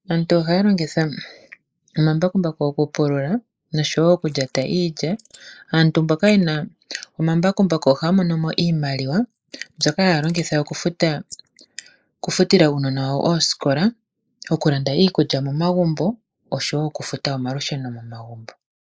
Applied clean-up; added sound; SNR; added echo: neural mask model Resemble Enhance denoiser.